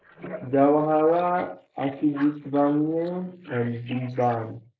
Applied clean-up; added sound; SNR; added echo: neural mask model Resemble Enhance denoiser.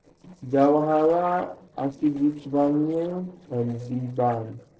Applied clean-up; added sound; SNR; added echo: neural separator model SepFormer DNS4.